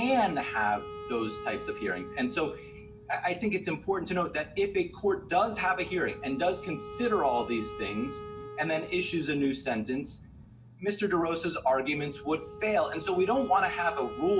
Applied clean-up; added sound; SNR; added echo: none; Wind instrument, woodwind instrument; 14 dB; reverberation time 0.2 s.